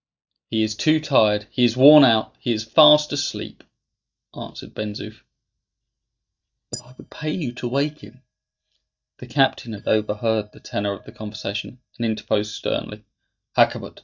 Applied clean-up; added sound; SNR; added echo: neural mask model DeepFilterNet 3.